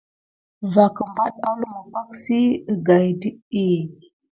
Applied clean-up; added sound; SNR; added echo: none; none; none; none.